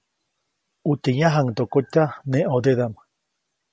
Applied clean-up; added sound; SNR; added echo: none; none; none; none.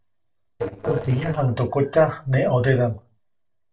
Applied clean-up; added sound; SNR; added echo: neural separator model SepFormer DNS4.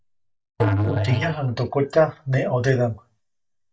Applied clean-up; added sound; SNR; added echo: neural mask model DeepFilterNet 3.